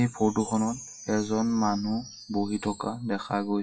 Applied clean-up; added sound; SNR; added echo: classical method WPE with log-MMSE.